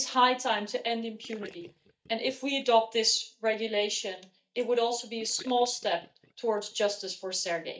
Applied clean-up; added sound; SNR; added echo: neural mask model DeepFilterNet 3.